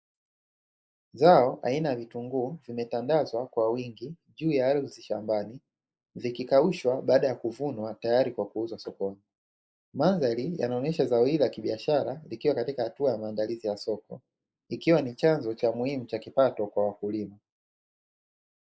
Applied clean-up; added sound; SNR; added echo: neural mask model Resemble Enhance denoiser.